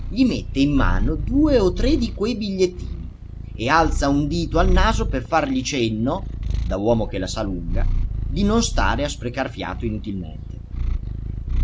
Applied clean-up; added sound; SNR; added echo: none; Purr; 2 dB; none.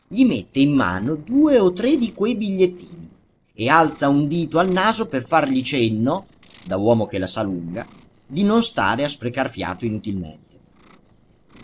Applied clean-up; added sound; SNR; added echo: neural separator model SepFormer DNS4.